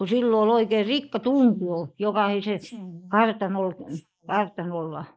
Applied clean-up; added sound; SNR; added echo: neural mask model Resemble Enhance denoiser.